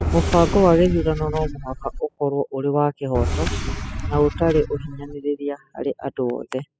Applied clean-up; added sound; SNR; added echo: classical method spectral subtraction.